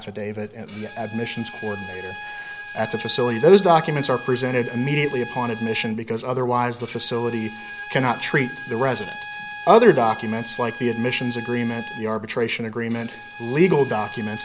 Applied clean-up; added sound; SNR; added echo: none; Bowed string instrument; 13 dB; none.